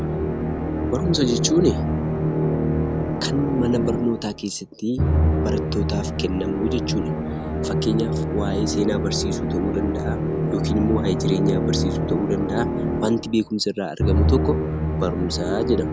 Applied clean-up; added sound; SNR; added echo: none; Musical instrument; -2 dB; none.